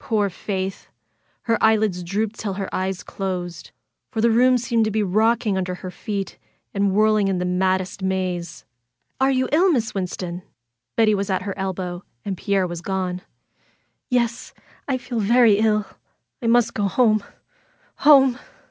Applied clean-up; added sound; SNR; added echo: none; none; none; none.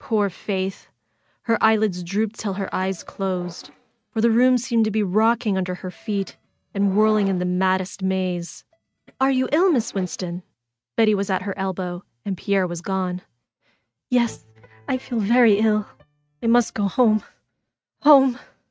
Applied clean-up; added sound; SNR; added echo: neural mask model RNNoise.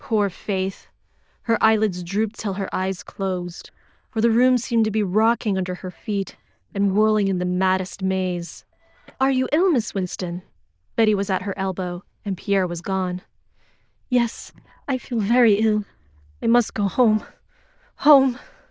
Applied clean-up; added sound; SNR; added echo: neural diffusion model UNIVERSE++.